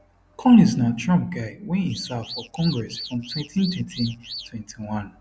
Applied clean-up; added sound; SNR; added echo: none; Alarm / Car; 14 dB; none.